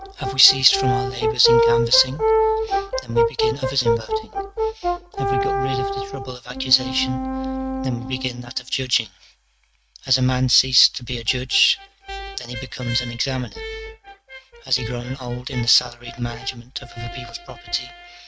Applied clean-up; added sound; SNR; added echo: neural mask model RNNoise.